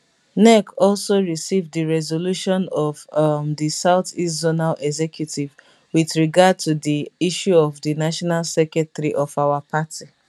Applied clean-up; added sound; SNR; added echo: none; none; none; none.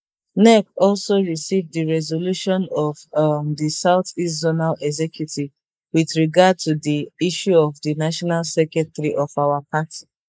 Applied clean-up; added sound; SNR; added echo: neural mask model Resemble Enhance denoiser.